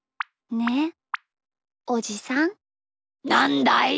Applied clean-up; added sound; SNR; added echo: none; none; none; none.